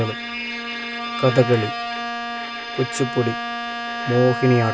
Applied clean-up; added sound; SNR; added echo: none; Bowed string instrument; 5 dB; none.